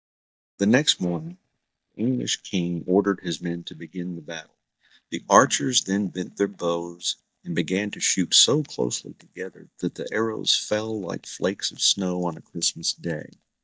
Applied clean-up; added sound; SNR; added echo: neural mask model DeepFilterNet 3.